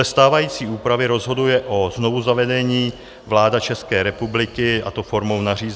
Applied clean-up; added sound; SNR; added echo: none; none; none; none.